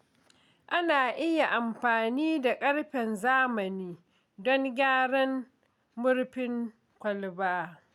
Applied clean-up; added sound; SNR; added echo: none; none; none; none.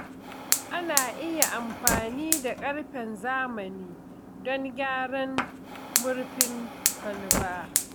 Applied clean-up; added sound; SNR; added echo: none; Fire; -1 dB; none.